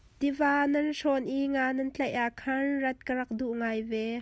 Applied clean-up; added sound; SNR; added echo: none; none; none; none.